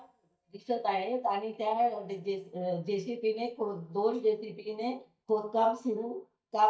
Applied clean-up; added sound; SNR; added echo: neural mask model DeepFilterNet 3.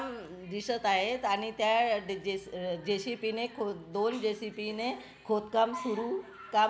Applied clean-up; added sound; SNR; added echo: none; none; none; none.